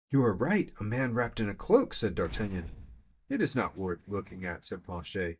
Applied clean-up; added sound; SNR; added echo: neural mask model DeepFilterNet 3.